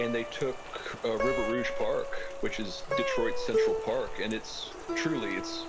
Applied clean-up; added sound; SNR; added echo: none; Rain + Plucked string instrument; -1 dB; none.